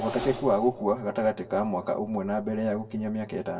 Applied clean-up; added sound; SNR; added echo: none; Engine; 15 dB; reverberation time 1.4 s.